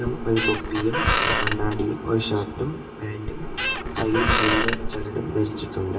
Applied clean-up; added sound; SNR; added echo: none; Squeak; -2 dB; reverberation time 1.4 s.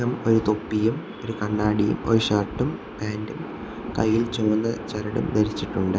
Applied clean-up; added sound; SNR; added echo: none; none; none; none.